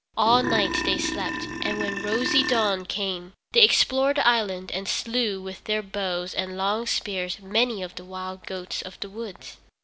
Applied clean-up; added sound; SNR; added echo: none; Burping, eructation; 3 dB; none.